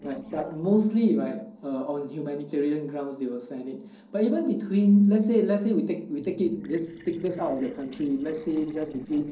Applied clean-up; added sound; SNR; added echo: neural separator model SepFormer DNS4.